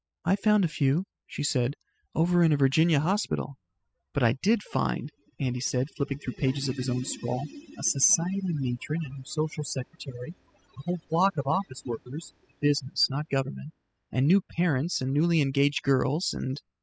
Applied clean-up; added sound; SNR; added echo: classical method spectral subtraction.